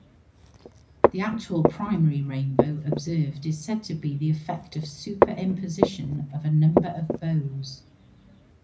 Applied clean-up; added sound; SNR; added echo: none; Walk, footsteps; 1 dB; reverberation time 0.4 s.